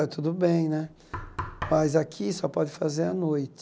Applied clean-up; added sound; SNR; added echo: none; Knock; 13 dB; none.